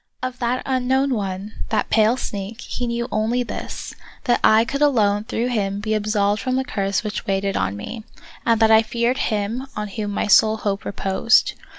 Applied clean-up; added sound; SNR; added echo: none; none; none; none.